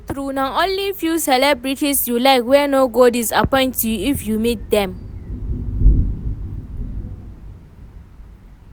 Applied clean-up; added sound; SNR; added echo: none; Thunder / Rain; 6 dB; none.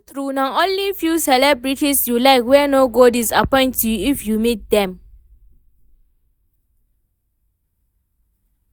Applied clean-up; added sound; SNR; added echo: neural mask model DeepFilterNet 3.